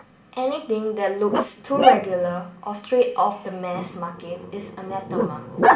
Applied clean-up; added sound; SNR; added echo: none; Growling; 0 dB; reverberation time 0.8 s.